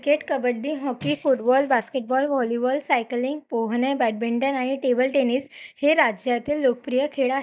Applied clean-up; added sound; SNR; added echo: neural mask model DeepFilterNet 3.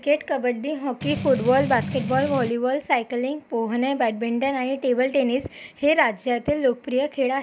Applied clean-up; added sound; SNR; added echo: none; Strum; 6 dB; none.